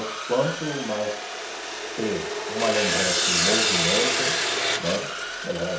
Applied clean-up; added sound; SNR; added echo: none; Sawing; -3 dB; reverberation time 0.6 s.